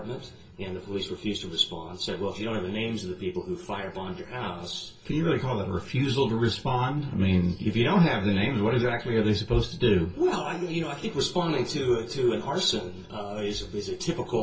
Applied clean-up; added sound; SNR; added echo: none; none; none; reverberation time 0.2 s.